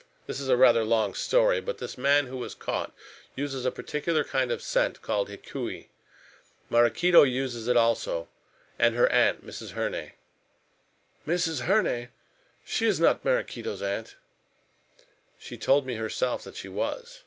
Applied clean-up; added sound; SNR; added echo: none; none; none; none.